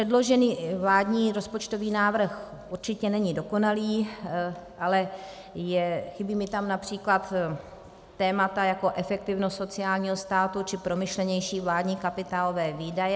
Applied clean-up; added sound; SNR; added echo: none; none; none; none.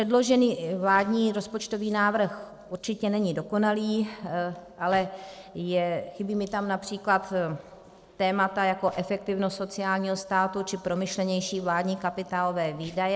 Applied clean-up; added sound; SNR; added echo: neural separator model SepFormer DNS4.